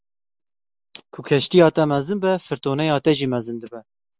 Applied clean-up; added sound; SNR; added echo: none; none; none; none.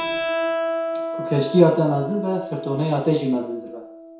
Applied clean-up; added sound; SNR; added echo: none; Keyboard (musical); 5 dB; reverberation time 0.6 s.